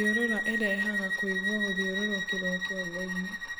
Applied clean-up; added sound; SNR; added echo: none; Bowed string instrument; -2 dB; none.